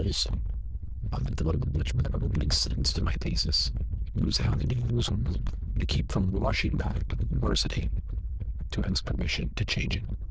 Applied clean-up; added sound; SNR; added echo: neural diffusion model UNIVERSE++.